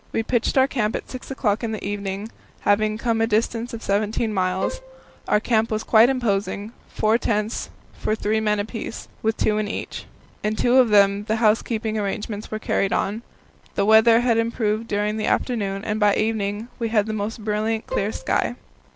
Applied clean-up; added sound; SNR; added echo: none; Bowed string instrument; 11 dB; none.